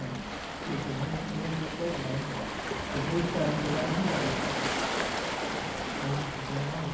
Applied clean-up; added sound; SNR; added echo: none; Waves, surf; -1 dB; reverberation time 1.2 s.